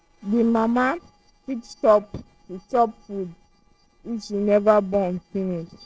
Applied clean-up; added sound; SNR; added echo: neural separator model SepFormer DNS4.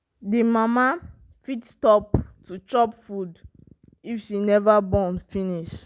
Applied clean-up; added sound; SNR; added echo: none; none; none; none.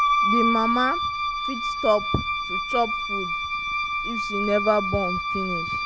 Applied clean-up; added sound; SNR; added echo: none; Wind instrument, woodwind instrument; -2 dB; none.